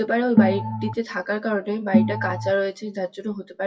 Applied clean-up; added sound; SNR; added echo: classical method WPE with log-MMSE.